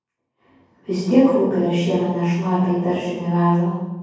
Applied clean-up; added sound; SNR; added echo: none; none; none; reverberation time 1.3 s.